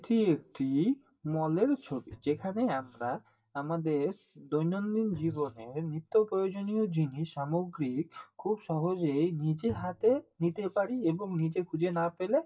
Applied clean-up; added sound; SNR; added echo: neural mask model DeepFilterNet 3.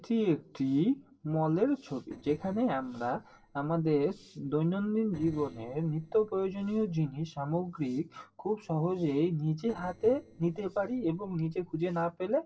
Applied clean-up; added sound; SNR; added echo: neural separator model SepFormer DNS4.